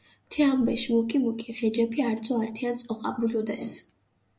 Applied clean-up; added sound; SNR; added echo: none; none; none; none.